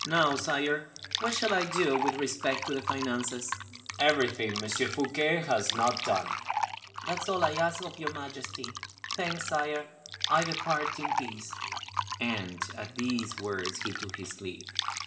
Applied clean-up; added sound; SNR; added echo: none; Fill (with liquid); 5 dB; reverberation time 2.0 s.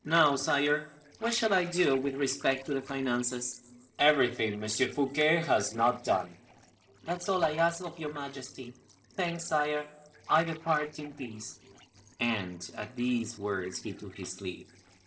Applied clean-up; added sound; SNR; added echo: neural separator model SepFormer DNS4.